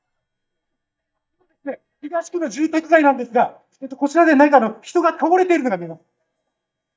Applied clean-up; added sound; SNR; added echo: neural mask model DeepFilterNet 3.